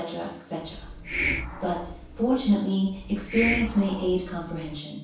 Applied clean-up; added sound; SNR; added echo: none; Hiss; 6 dB; reverberation time 0.7 s.